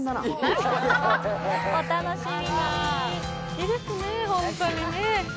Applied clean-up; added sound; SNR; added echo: none; Wind instrument, woodwind instrument; 11 dB; none.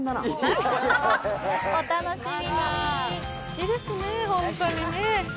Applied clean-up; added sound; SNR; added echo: none; none; none; none.